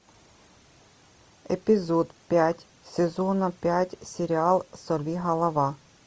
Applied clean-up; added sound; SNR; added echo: none; none; none; none.